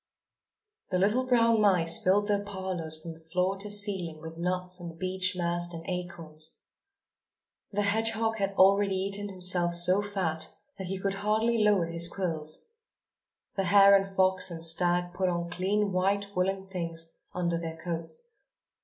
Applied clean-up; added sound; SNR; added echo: none; none; none; none.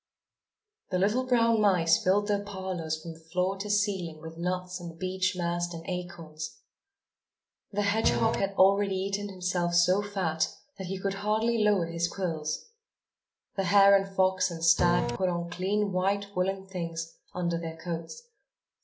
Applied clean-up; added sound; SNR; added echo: none; Printer; 0 dB; none.